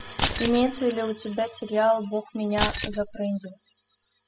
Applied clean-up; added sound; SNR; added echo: classical method spectral subtraction.